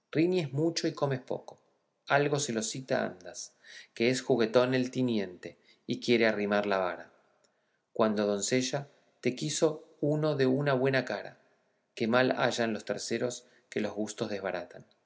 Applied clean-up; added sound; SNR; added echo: none; none; none; none.